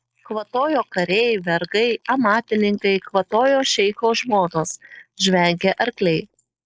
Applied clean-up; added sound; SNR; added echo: neural mask model Resemble Enhance denoiser.